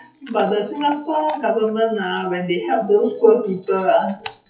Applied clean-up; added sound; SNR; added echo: classical method WPE with log-MMSE.